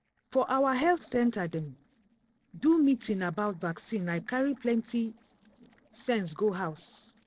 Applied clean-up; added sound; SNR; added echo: neural separator model SepFormer DNS4.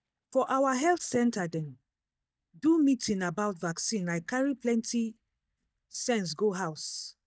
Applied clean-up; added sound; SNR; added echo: neural mask model DeepFilterNet 3.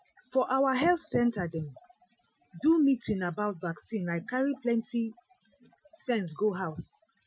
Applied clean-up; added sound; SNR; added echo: classical method Wiener filter.